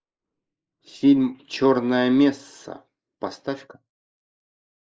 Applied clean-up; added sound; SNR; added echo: neural mask model Resemble Enhance denoiser.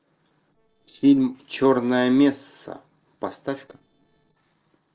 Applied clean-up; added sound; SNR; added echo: neural separator model SepFormer DNS4.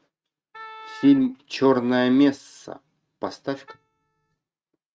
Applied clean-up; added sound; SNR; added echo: neural mask model RNNoise.